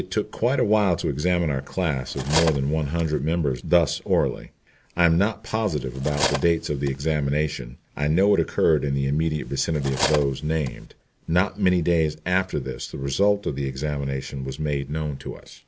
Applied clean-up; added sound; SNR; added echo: none; Cutlery, silverware; 8 dB; none.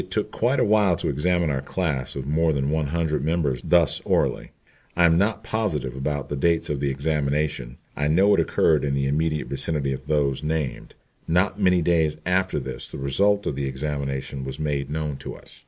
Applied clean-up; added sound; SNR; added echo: none; none; none; none.